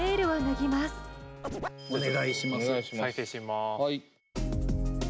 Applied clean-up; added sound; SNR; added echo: none; Bowed string instrument; 18 dB; none.